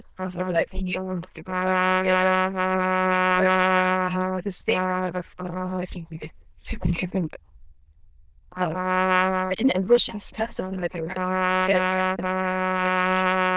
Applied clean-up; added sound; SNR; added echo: neural diffusion model UNIVERSE++.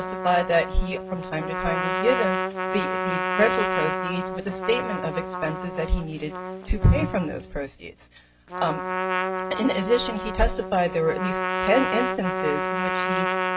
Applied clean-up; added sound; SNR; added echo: none; Trumpet; 3 dB; none.